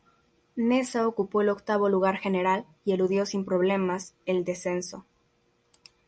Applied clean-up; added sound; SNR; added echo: none; none; none; none.